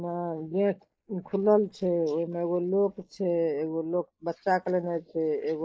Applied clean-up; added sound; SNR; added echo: neural mask model Resemble Enhance denoiser.